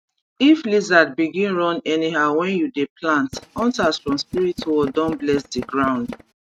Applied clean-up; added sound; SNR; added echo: neural mask model RNNoise.